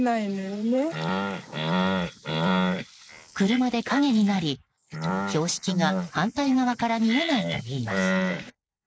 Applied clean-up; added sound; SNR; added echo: neural mask model Resemble Enhance denoiser.